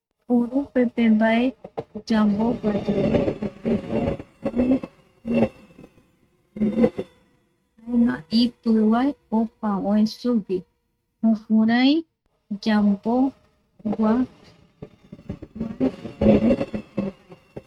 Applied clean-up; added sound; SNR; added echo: neural mask model RNNoise.